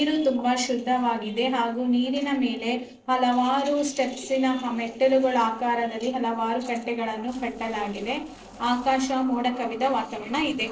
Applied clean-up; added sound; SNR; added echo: neural separator model SepFormer DNS4.